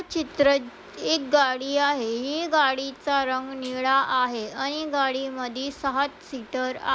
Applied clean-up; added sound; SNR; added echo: none; none; none; none.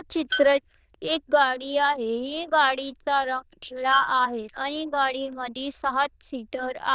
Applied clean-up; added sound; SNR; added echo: neural diffusion model UNIVERSE++.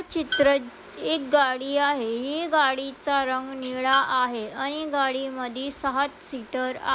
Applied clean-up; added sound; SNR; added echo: none; Tools; 13 dB; none.